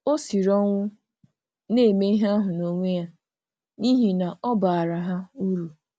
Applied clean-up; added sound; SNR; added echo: none; none; none; none.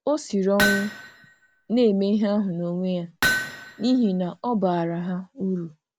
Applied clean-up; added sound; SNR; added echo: none; Hammer; 4 dB; none.